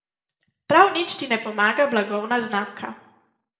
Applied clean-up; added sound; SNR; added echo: none; none; none; reverberation time 0.7 s.